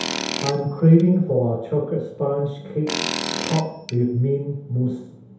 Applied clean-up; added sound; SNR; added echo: none; Tools; 10 dB; reverberation time 0.8 s.